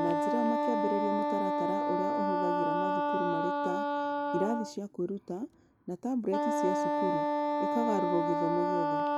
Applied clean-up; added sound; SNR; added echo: none; Wind instrument, woodwind instrument; -4 dB; none.